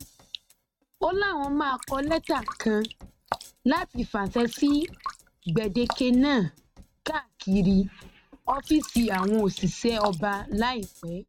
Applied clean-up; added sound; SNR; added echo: neural mask model RNNoise.